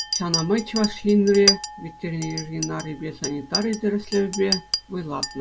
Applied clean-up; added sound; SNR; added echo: none; Chink, clink; 5 dB; none.